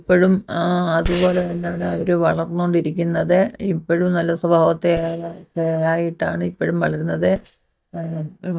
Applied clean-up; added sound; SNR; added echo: neural mask model DeepFilterNet 3.